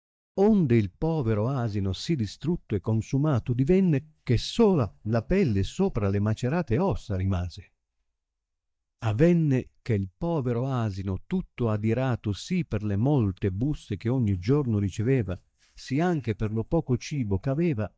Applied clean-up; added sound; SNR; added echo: neural mask model DeepFilterNet 3.